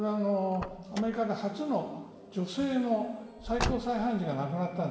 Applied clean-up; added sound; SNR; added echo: none; Car; 11 dB; reverberation time 1.9 s.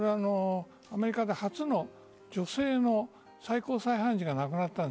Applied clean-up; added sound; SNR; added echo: none; none; none; none.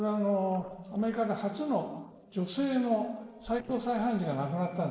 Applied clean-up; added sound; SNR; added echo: neural separator model SepFormer DNS4.